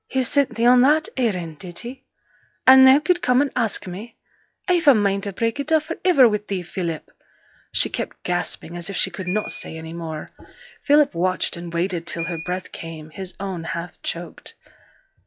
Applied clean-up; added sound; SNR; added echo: classical method log-MMSE.